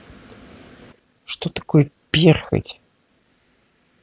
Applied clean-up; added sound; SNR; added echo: none; none; none; none.